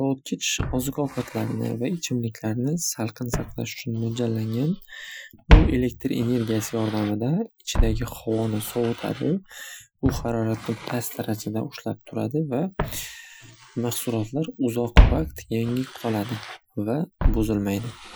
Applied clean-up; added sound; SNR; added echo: classical method Wiener filter.